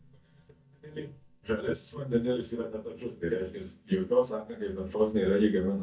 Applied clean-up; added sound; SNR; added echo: neural mask model DeepFilterNet 3.